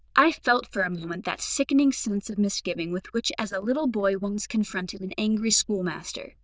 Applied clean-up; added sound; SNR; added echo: neural diffusion model UNIVERSE++.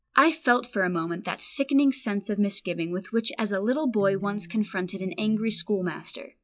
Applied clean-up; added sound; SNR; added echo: classical method log-MMSE.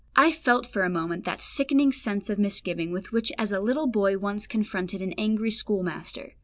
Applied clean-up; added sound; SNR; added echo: none; none; none; none.